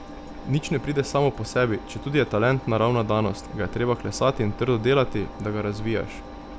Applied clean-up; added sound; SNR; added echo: none; Engine; 14 dB; none.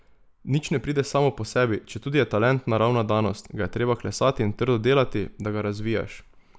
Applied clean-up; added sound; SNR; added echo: none; none; none; none.